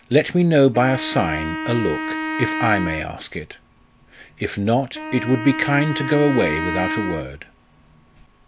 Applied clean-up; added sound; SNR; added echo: none; Wind instrument, woodwind instrument; 7 dB; none.